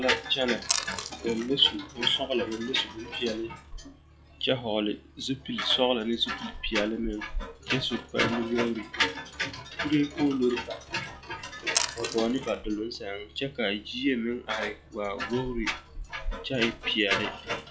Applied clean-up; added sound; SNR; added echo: classical method log-MMSE.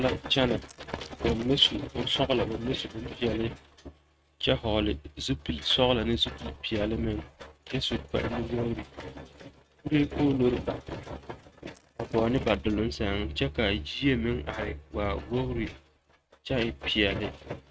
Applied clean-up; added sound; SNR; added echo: neural mask model RNNoise.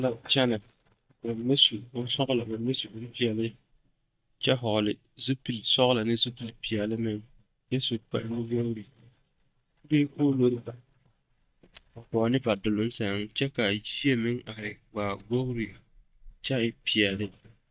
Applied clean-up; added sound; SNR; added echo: neural mask model DeepFilterNet 3.